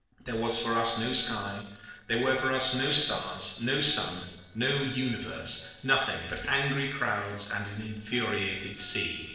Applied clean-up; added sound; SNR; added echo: neural separator model SepFormer DNS4.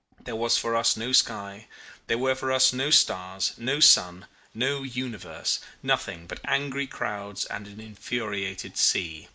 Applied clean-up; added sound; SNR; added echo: none; none; none; none.